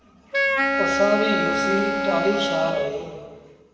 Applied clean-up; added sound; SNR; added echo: none; Wind instrument, woodwind instrument; -1 dB; reverberation time 1.5 s.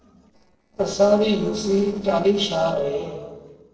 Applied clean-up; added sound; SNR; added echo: neural separator model SepFormer DNS4.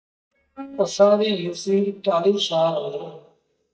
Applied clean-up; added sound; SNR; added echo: neural mask model DeepFilterNet 3.